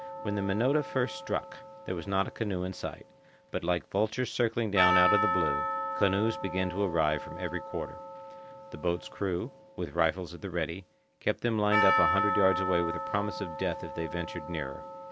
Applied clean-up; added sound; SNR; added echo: none; Percussion; 3 dB; none.